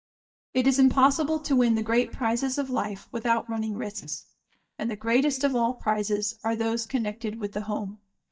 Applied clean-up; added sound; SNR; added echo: neural mask model DeepFilterNet 3.